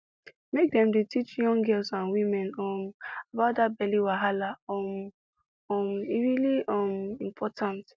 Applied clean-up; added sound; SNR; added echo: none; none; none; none.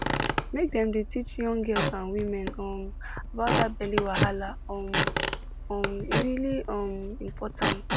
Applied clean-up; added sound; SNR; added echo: none; Squeak / Wood; -1 dB; none.